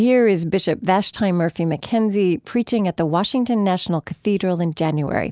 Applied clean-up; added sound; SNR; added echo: none; none; none; none.